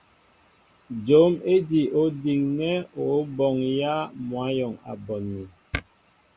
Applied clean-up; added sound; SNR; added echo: none; none; none; none.